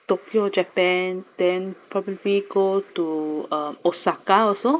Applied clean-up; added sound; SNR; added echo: neural mask model Resemble Enhance denoiser.